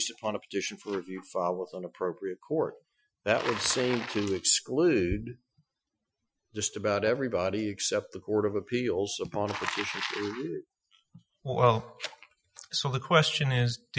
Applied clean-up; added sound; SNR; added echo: classical method Wiener filter.